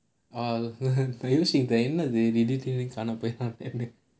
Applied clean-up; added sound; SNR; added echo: none; none; none; none.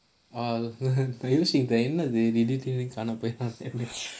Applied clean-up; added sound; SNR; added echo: neural mask model Resemble Enhance denoiser.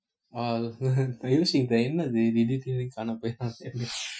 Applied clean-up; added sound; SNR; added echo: classical method Wiener filter.